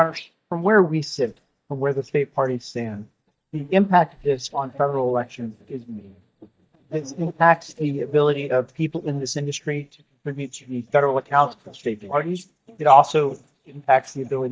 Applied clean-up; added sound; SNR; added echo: neural mask model DeepFilterNet 3.